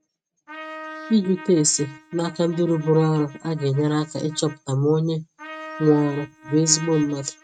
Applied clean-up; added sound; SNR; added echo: neural mask model RNNoise.